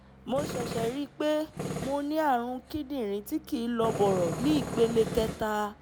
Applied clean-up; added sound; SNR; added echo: none; Tools; 8 dB; none.